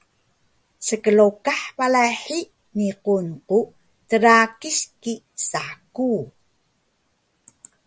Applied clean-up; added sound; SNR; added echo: none; none; none; none.